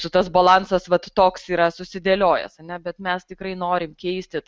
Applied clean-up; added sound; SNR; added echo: none; none; none; none.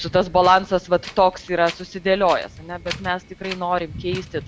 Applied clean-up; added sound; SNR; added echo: none; Wind; 15 dB; none.